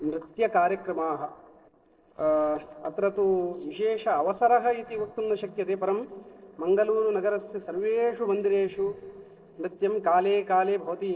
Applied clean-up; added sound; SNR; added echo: neural separator model SepFormer DNS4.